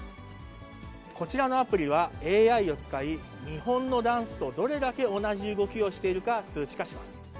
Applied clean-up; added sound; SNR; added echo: none; none; none; none.